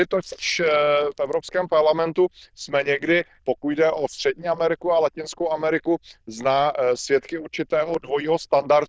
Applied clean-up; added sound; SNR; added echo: neural diffusion model UNIVERSE++.